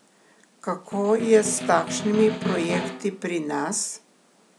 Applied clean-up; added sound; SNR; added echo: none; Snare drum; 8 dB; none.